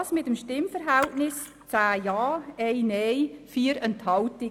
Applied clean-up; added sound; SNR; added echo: none; Splash, splatter; 16 dB; none.